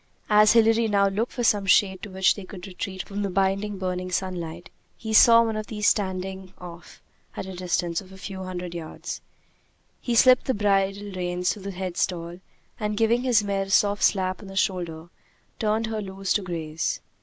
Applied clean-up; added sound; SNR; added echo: none; none; none; none.